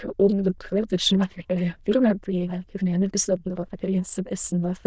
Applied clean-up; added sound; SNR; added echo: neural diffusion model UNIVERSE++.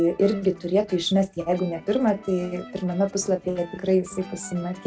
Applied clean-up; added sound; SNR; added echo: none; none; none; none.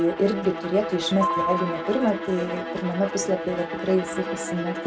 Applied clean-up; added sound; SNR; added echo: none; Piano + Bowed string instrument; 5 dB; none.